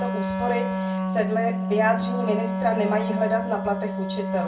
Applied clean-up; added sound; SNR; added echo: none; Wind instrument, woodwind instrument; 1 dB; reverberation time 0.3 s.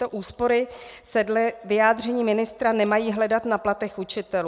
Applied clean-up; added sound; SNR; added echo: none; none; none; none.